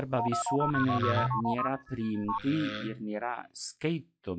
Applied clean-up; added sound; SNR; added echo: classical method log-MMSE.